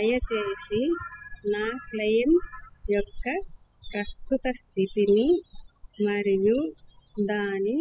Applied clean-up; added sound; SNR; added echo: classical method spectral subtraction.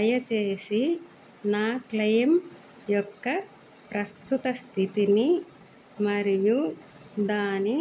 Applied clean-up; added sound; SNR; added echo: none; none; none; none.